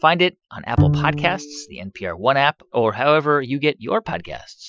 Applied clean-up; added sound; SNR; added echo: classical method Wiener filter.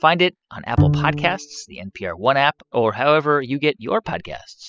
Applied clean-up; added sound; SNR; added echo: classical method spectral subtraction.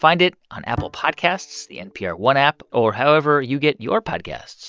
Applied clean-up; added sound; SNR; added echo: neural mask model DeepFilterNet 3.